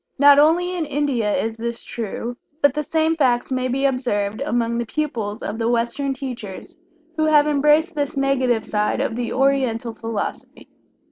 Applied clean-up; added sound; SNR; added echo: none; none; none; none.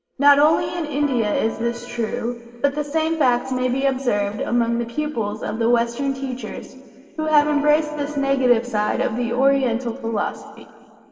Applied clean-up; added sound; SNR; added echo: none; Electric guitar; 15 dB; reverberation time 2.6 s.